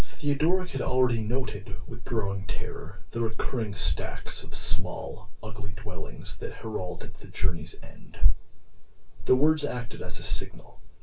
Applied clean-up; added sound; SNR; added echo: none; none; none; reverberation time 0.2 s.